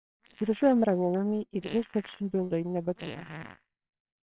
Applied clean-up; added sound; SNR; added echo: neural separator model SepFormer WHAMR!.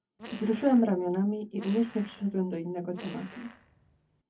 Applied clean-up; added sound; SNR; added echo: none; Fart; 20 dB; reverberation time 0.3 s.